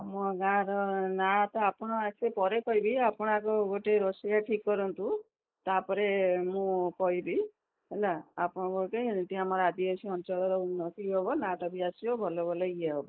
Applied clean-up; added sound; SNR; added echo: neural mask model Resemble Enhance denoiser.